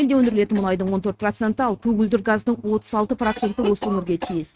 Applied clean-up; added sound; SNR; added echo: neural mask model RNNoise.